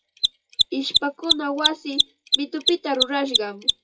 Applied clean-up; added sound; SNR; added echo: classical method WPE with log-MMSE.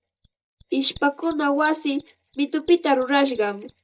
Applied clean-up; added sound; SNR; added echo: neural mask model DeepFilterNet 3.